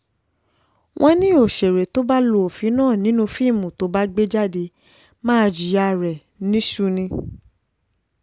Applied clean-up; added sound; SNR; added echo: none; none; none; none.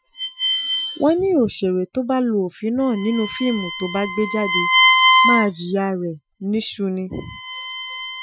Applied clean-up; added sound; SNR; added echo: classical method Wiener filter.